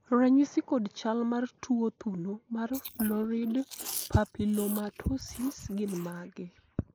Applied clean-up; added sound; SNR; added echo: neural mask model Resemble Enhance denoiser.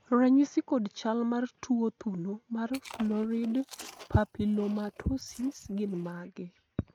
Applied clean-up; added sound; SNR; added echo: neural mask model RNNoise.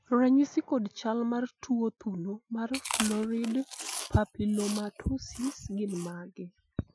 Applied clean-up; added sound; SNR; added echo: classical method Wiener filter.